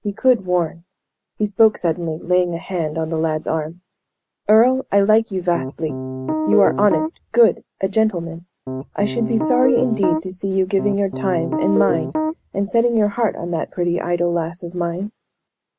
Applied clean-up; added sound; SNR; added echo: none; Piano; 3 dB; none.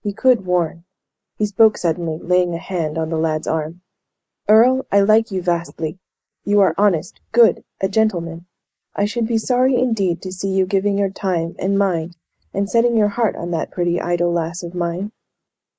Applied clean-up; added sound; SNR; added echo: neural mask model Resemble Enhance denoiser.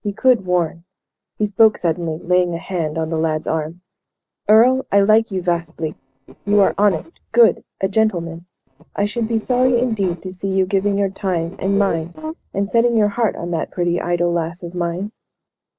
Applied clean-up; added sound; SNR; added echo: neural separator model SepFormer DNS4.